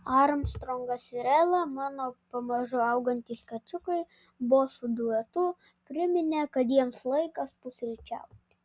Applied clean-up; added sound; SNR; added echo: none; none; none; none.